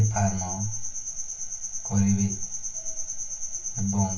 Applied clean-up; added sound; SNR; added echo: none; none; none; reverberation time 0.2 s.